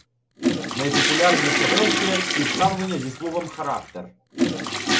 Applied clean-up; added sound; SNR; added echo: none; Toilet flush / Water; -3 dB; none.